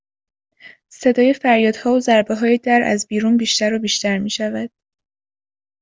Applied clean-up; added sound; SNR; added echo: none; none; none; none.